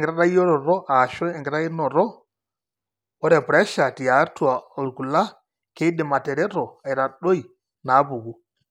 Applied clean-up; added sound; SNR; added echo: none; none; none; none.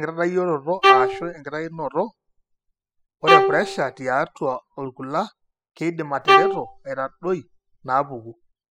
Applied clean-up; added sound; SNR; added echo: classical method spectral subtraction.